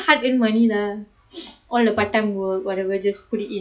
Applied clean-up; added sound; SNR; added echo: classical method log-MMSE.